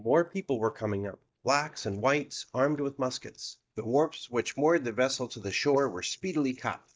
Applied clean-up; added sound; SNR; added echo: neural mask model DeepFilterNet 3.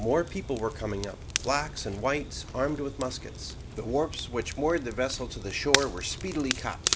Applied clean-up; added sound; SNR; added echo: none; Crackle; 4 dB; none.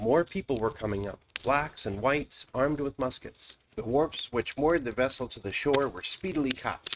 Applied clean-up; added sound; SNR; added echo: neural mask model RNNoise.